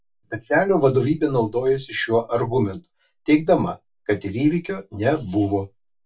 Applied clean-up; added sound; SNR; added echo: none; none; none; reverberation time 0.1 s.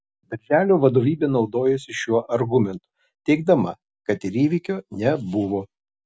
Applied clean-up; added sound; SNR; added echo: none; none; none; none.